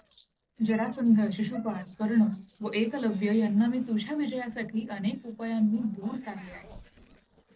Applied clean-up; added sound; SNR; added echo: neural separator model SepFormer DNS4.